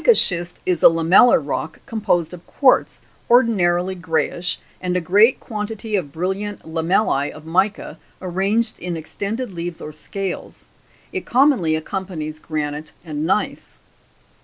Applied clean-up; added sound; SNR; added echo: none; none; none; none.